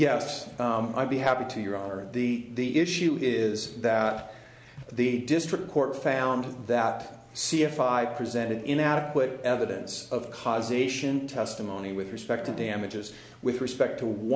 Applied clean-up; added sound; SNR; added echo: none; none; none; none.